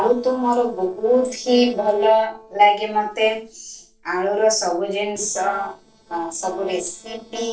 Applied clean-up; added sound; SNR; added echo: neural separator model SepFormer DNS4.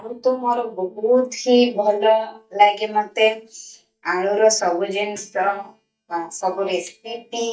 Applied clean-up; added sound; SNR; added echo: neural mask model DeepFilterNet 3.